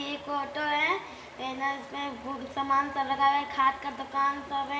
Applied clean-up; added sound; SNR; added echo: none; Stream; 18 dB; reverberation time 0.8 s.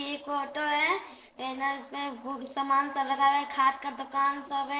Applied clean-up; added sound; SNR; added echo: neural separator model SepFormer DNS4.